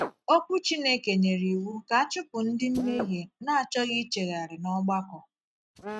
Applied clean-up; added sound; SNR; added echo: neural mask model RNNoise.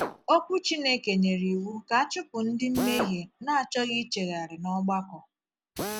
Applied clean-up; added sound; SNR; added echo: none; Drill; 11 dB; none.